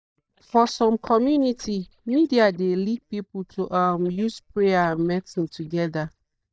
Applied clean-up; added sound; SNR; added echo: neural mask model DeepFilterNet 3.